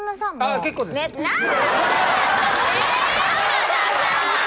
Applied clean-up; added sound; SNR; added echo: none; Gurgling; 20 dB; none.